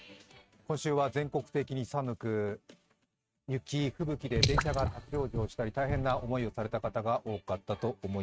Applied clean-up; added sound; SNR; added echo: neural mask model RNNoise.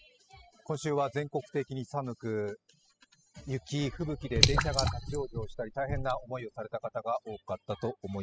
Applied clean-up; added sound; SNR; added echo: classical method spectral subtraction.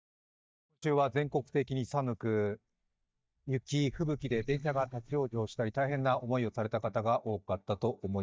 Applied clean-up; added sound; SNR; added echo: neural mask model DeepFilterNet 3.